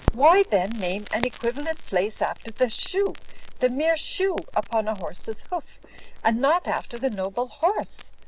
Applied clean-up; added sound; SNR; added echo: none; Crackle; 8 dB; none.